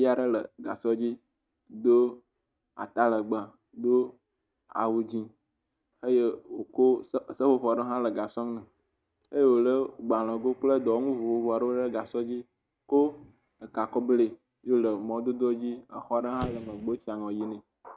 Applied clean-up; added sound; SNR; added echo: neural mask model RNNoise.